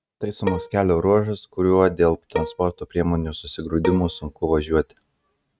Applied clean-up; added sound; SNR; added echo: neural mask model RNNoise.